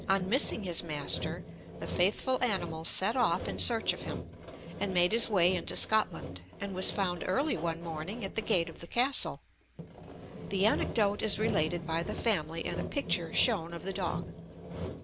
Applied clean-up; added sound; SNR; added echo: none; Sawing; 10 dB; none.